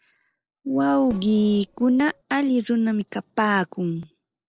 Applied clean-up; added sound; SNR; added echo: neural separator model SepFormer DNS4.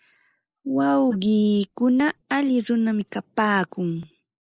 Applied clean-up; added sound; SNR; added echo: neural mask model Resemble Enhance denoiser.